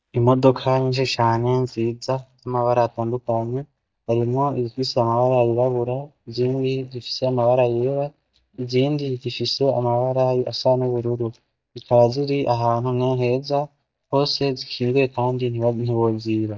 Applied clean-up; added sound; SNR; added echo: neural mask model DeepFilterNet 3.